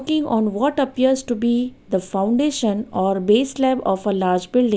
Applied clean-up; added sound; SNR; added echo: none; none; none; none.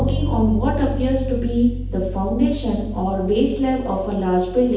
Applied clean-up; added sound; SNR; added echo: none; Bass guitar; 5 dB; reverberation time 0.9 s.